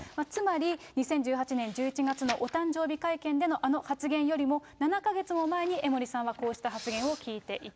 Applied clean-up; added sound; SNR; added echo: none; none; none; none.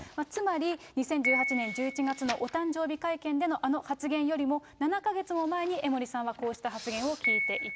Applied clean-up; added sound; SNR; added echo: none; Piano; 7 dB; none.